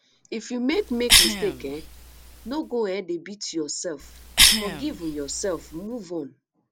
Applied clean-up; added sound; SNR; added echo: none; Cough; -4 dB; none.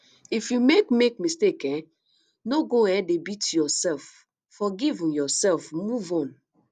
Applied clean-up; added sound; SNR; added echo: none; none; none; none.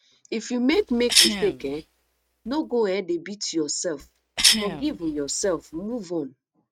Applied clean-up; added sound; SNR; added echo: neural mask model RNNoise.